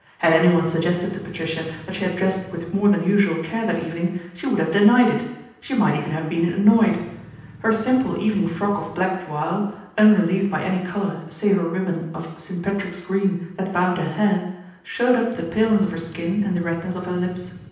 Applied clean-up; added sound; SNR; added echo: none; Engine / Truck / Car; 19 dB; reverberation time 0.9 s.